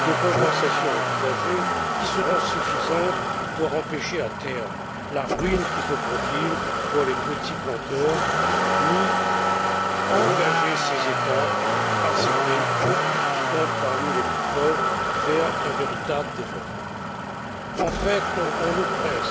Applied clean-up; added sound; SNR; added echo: none; Motor vehicle (road); -4 dB; none.